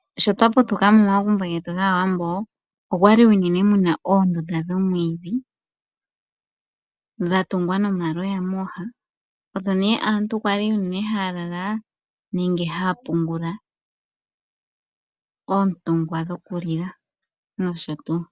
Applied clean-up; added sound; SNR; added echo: none; none; none; none.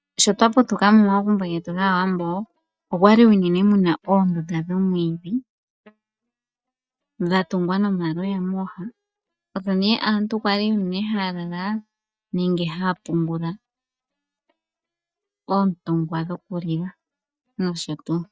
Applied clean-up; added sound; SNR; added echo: neural mask model DeepFilterNet 3.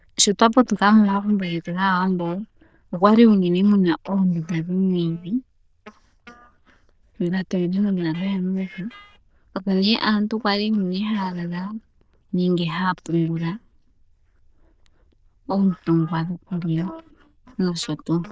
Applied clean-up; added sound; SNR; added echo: neural diffusion model UNIVERSE++.